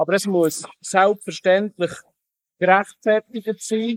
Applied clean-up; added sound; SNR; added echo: neural mask model Resemble Enhance denoiser.